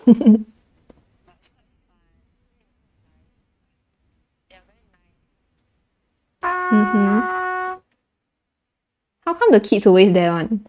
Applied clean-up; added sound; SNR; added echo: neural mask model RNNoise.